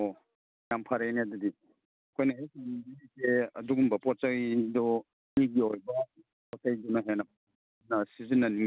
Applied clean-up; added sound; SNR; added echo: none; none; none; none.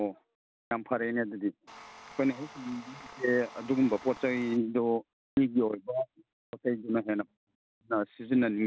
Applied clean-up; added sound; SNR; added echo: none; Tools; 17 dB; none.